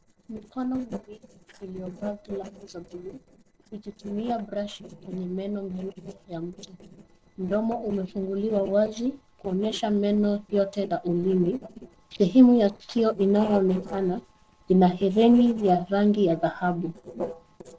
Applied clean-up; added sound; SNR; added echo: neural separator model SepFormer DNS4.